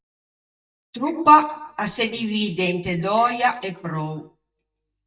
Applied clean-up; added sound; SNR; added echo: neural mask model DeepFilterNet 3.